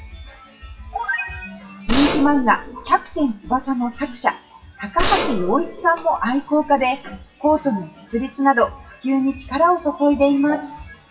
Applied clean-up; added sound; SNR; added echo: classical method WPE with log-MMSE.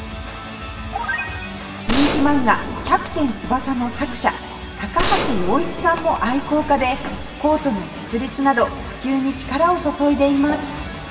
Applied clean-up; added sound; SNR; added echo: none; Gunshot, gunfire; 5 dB; reverberation time 2.3 s.